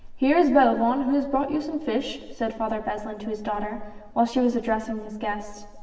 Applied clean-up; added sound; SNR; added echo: none; none; none; reverberation time 1.4 s.